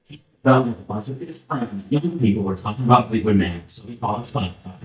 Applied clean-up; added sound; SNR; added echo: neural mask model DeepFilterNet 3.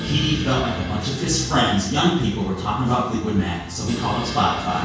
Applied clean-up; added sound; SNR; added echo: none; Crash cymbal; 15 dB; reverberation time 0.6 s.